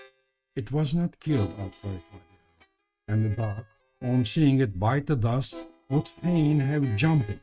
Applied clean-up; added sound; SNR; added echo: neural mask model RNNoise.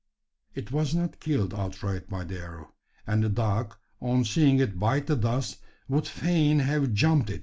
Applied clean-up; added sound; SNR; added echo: none; none; none; none.